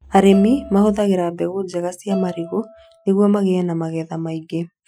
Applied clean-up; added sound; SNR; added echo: classical method Wiener filter.